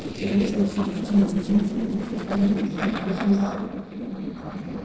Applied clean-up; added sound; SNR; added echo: neural separator model SepFormer DNS4.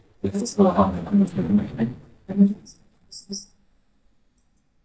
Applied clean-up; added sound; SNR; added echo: neural mask model DeepFilterNet 3.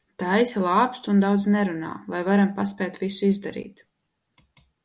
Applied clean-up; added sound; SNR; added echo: none; none; none; none.